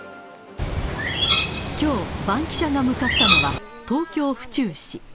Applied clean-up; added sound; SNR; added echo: none; Bird; -4 dB; none.